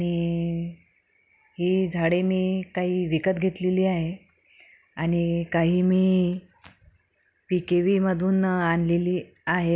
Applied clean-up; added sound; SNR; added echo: none; none; none; none.